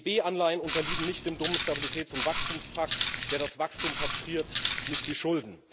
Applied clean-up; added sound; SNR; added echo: none; Walk, footsteps; -2 dB; none.